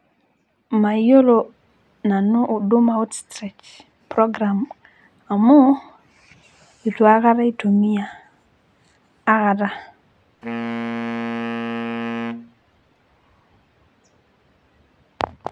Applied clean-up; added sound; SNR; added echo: none; Wind instrument, woodwind instrument; 8 dB; none.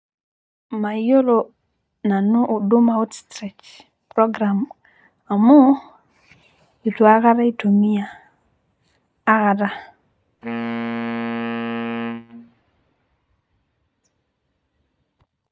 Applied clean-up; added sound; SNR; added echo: neural mask model DeepFilterNet 3.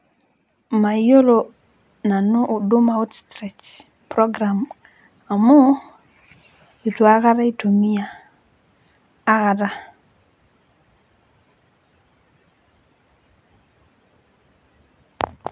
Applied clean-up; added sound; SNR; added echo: none; none; none; none.